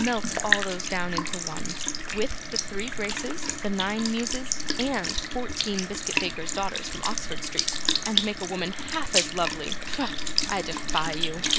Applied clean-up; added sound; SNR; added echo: none; Sink (filling or washing) / Liquid; 1 dB; none.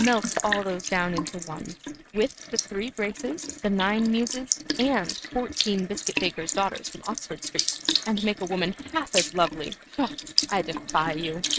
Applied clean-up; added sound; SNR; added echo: neural mask model RNNoise.